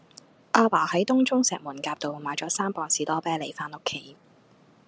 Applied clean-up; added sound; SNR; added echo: none; none; none; none.